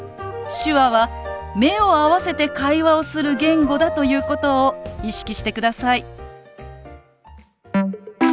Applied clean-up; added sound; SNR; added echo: none; none; none; none.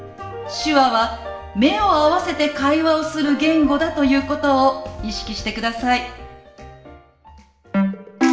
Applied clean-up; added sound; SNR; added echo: none; none; none; reverberation time 0.7 s.